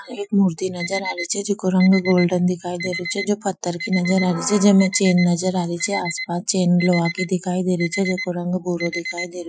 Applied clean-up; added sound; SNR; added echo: classical method Wiener filter.